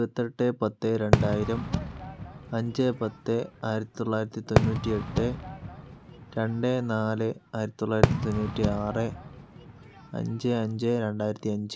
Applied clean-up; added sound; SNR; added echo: none; Fireworks; 2 dB; none.